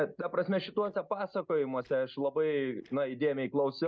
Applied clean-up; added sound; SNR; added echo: neural mask model DeepFilterNet 3.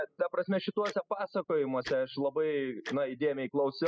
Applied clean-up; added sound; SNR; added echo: classical method spectral subtraction.